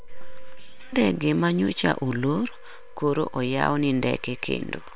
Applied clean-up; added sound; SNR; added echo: neural separator model SepFormer WHAM!.